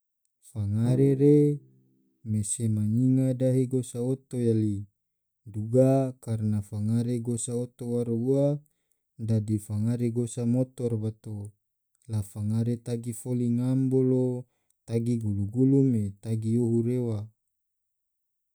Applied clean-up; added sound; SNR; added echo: none; Bowed string instrument; 14 dB; none.